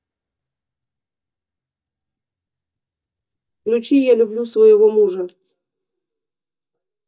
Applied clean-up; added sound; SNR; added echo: neural mask model DeepFilterNet 3.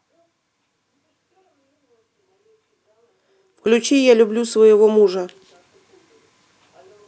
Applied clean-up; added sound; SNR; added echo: none; none; none; none.